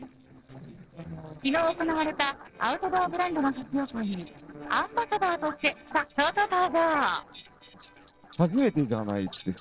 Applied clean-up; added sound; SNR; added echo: neural separator model SepFormer DNS4.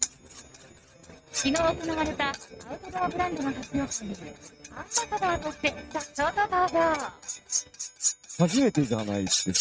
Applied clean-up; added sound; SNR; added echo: neural mask model RNNoise.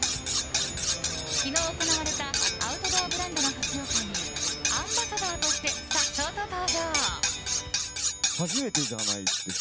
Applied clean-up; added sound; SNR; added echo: none; Cutlery, silverware; -5 dB; none.